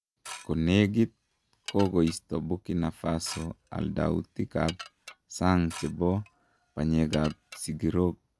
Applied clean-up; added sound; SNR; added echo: none; Dishes, pots, and pans / Glass; 18 dB; none.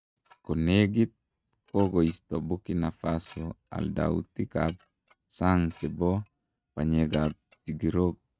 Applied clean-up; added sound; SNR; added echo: neural mask model RNNoise.